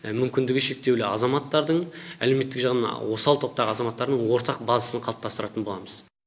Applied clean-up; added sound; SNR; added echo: none; none; none; none.